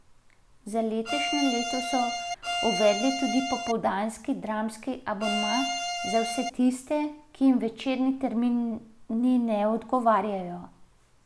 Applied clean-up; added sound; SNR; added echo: none; Bowed string instrument; 3 dB; none.